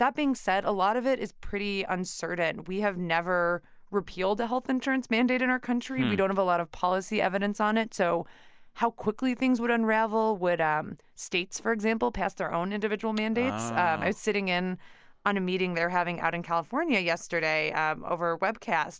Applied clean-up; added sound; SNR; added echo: none; none; none; none.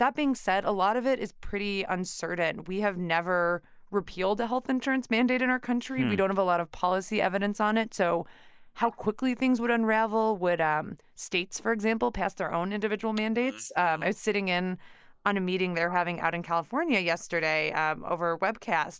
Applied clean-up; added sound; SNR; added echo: neural mask model Resemble Enhance denoiser.